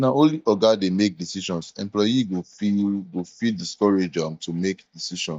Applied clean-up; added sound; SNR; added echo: neural mask model DeepFilterNet 3.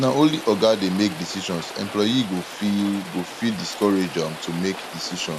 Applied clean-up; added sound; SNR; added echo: none; Rain; 13 dB; none.